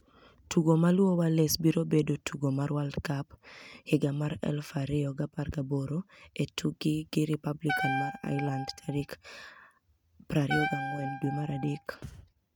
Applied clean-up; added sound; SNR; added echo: neural mask model RNNoise.